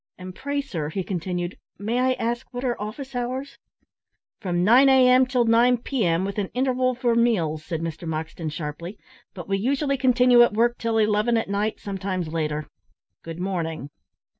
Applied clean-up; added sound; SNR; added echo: none; none; none; none.